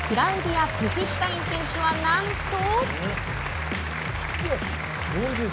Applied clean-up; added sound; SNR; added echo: none; Applause; 6 dB; none.